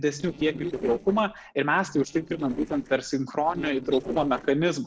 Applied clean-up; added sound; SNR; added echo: neural separator model SepFormer DNS4.